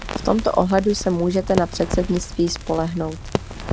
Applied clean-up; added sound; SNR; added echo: none; Crackle; 7 dB; none.